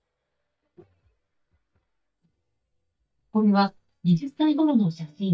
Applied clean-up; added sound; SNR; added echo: neural mask model DeepFilterNet 3.